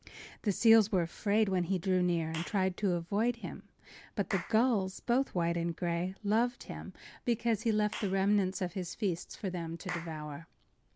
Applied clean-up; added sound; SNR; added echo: none; Clapping / Chirp, tweet; 19 dB; none.